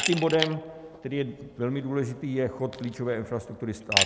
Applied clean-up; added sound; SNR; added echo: none; Glass; 5 dB; none.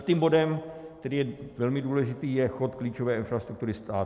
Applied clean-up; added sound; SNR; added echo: none; none; none; none.